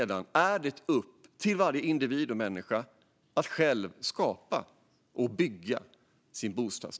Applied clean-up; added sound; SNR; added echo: none; none; none; none.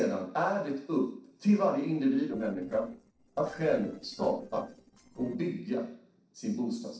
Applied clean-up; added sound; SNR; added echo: neural separator model SepFormer DNS4.